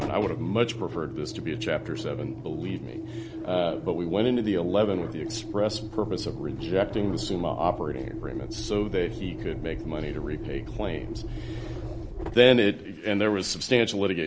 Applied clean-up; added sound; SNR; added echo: none; Engine; 8 dB; none.